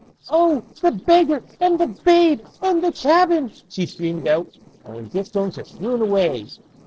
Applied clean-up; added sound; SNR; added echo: neural separator model SepFormer DNS4.